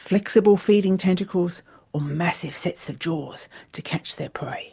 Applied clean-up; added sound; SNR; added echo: none; none; none; none.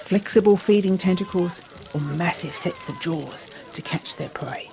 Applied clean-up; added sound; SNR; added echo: none; Crackle; 19 dB; none.